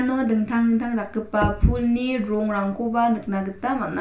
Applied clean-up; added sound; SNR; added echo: none; Knock; 12 dB; reverberation time 0.4 s.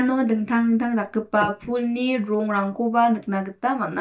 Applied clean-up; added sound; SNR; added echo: neural mask model DeepFilterNet 3.